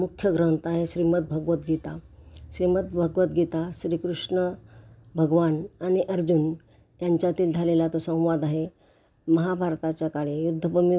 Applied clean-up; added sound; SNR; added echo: none; none; none; none.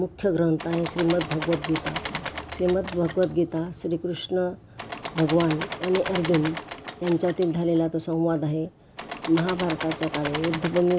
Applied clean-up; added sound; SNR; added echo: none; Engine / Mechanisms; 9 dB; none.